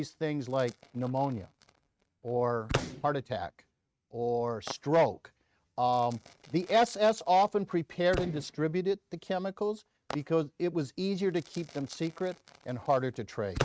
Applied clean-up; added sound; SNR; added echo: neural mask model RNNoise.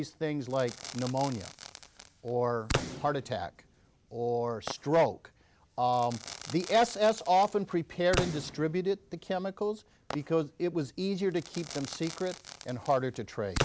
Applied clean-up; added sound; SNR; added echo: none; Crackle / Fireworks; 10 dB; none.